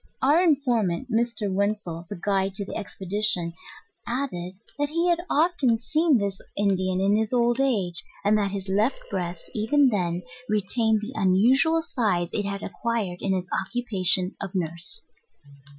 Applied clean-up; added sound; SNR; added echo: classical method Wiener filter.